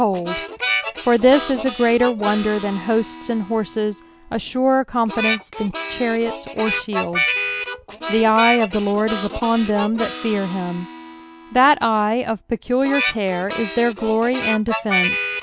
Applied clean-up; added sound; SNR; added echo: none; Harmonica; 6 dB; none.